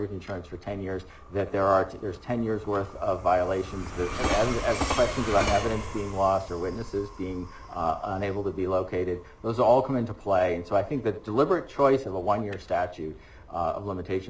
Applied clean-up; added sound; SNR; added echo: none; Train; 10 dB; none.